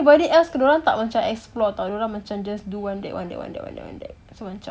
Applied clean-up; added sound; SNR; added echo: none; none; none; none.